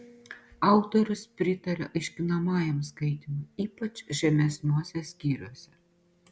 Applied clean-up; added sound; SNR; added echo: none; none; none; none.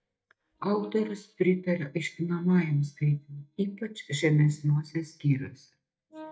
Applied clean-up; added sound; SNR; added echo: neural mask model DeepFilterNet 3.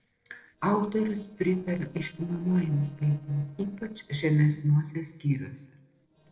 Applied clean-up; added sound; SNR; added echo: neural separator model SepFormer DNS4.